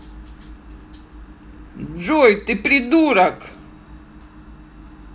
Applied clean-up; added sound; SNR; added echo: none; none; none; none.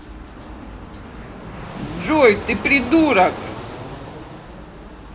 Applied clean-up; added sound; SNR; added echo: none; Fixed-wing aircraft, airplane; 12 dB; none.